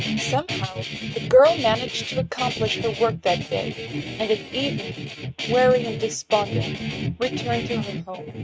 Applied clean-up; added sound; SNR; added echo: neural mask model RNNoise.